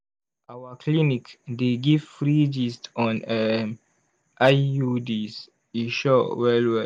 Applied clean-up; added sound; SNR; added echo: none; none; none; none.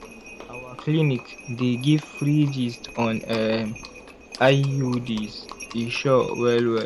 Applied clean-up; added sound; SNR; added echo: none; Livestock, farm animals, working animals; 17 dB; none.